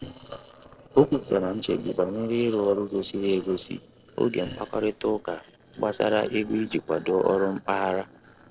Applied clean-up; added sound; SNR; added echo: neural separator model SepFormer DNS4.